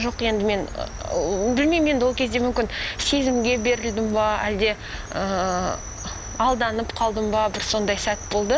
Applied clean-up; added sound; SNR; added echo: none; Cricket; 11 dB; none.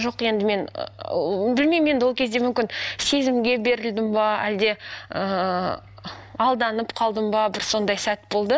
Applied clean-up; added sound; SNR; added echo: none; none; none; none.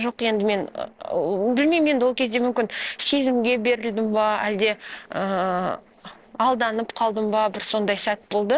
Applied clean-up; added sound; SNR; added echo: neural separator model SepFormer DNS4.